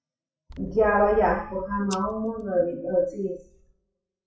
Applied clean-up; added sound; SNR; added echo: classical method WPE with log-MMSE.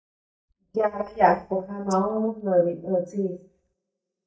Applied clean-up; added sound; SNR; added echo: neural mask model DeepFilterNet 3.